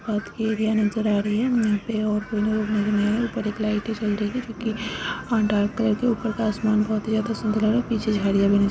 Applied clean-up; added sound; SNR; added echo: none; none; none; none.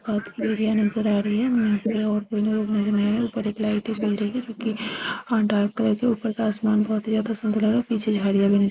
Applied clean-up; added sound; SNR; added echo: neural mask model Resemble Enhance denoiser.